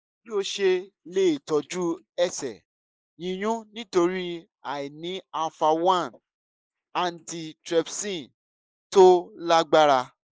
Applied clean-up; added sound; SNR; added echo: neural mask model Resemble Enhance denoiser.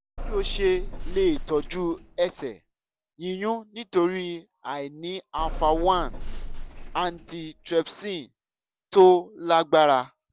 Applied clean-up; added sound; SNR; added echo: none; Bus / Engine; 7 dB; none.